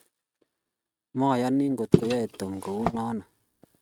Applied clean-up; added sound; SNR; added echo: neural mask model RNNoise.